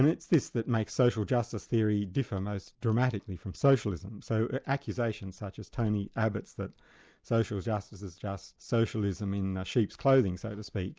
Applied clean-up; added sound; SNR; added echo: none; none; none; none.